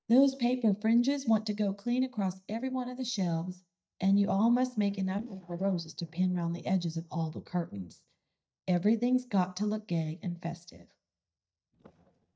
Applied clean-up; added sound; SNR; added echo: neural mask model DeepFilterNet 3.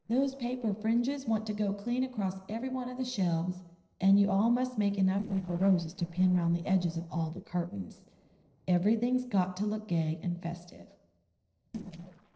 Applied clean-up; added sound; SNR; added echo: neural separator model SepFormer DNS4.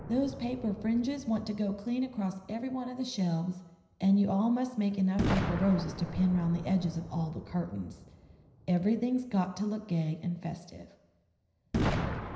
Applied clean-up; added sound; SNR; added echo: none; Boom; 8 dB; reverberation time 0.9 s.